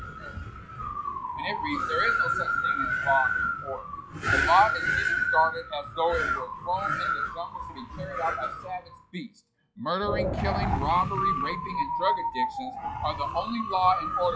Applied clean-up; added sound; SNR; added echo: classical method log-MMSE.